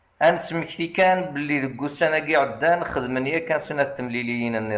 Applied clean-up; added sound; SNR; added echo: none; none; none; none.